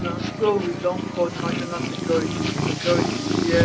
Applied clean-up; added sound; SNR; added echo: none; Purr + Car; -1 dB; none.